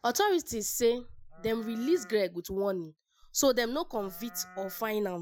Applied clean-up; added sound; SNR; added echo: classical method Wiener filter.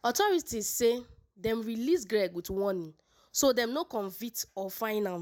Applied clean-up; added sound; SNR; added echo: none; none; none; none.